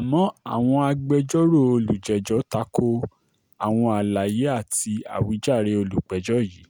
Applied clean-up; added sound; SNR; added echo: none; none; none; none.